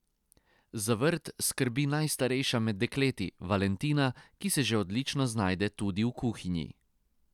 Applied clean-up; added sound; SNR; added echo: none; none; none; none.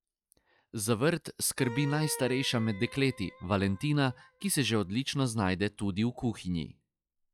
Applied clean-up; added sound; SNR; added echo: classical method log-MMSE.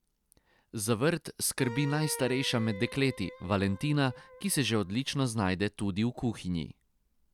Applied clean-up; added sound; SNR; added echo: none; Wind instrument, woodwind instrument; 15 dB; none.